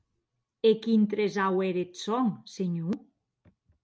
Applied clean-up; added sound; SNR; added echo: none; none; none; none.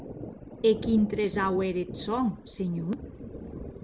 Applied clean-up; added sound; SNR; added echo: none; Thunder; 11 dB; none.